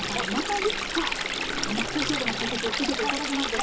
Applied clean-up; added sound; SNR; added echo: none; Stream; -1 dB; reverberation time 0.2 s.